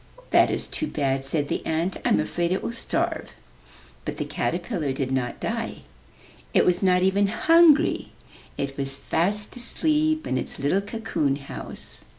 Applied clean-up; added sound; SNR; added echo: none; none; none; none.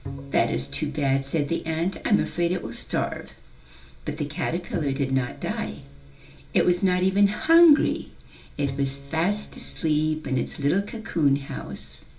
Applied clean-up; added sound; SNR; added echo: none; Bowed string instrument; 17 dB; reverberation time 0.2 s.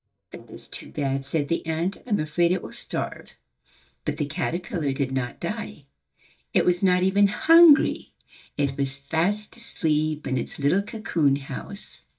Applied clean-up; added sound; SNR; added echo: neural mask model DeepFilterNet 3.